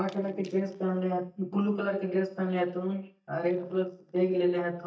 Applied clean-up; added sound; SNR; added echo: neural mask model DeepFilterNet 3.